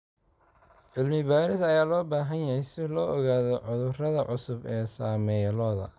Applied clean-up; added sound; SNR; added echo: none; none; none; none.